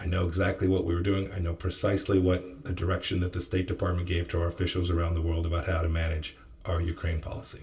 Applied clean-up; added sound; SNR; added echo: none; none; none; reverberation time 0.2 s.